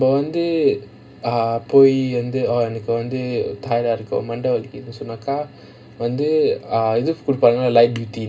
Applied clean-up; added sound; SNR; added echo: none; none; none; reverberation time 0.2 s.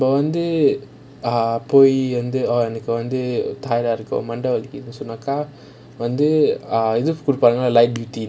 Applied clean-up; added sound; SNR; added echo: none; none; none; none.